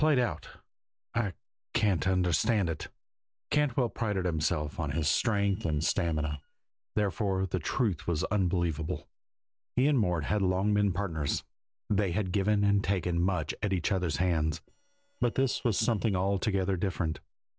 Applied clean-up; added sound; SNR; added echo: neural separator model SepFormer DNS4.